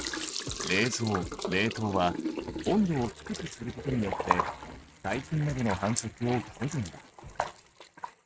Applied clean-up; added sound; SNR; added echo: neural mask model RNNoise.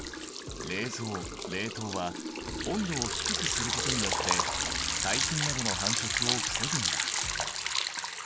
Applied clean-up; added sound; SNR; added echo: none; Liquid; -5 dB; none.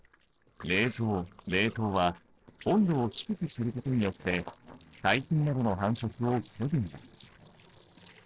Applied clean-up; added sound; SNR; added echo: neural separator model SepFormer DNS4.